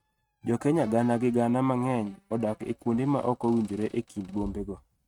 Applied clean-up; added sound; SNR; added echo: neural mask model RNNoise.